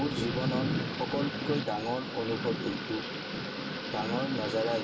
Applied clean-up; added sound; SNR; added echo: none; Thunder / Rain; 0 dB; reverberation time 2.8 s.